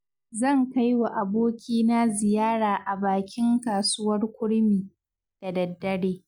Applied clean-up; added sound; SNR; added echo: none; none; none; none.